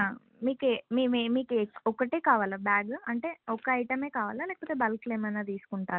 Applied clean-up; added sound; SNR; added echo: none; none; none; none.